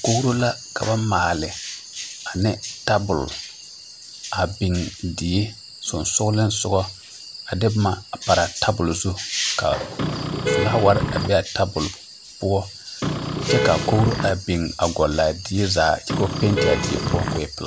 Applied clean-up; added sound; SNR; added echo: none; Vehicle horn, car horn, honking; 1 dB; none.